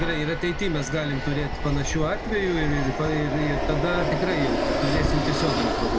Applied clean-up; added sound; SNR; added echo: none; Fixed-wing aircraft, airplane; 0 dB; none.